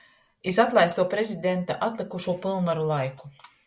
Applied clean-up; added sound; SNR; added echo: none; none; none; none.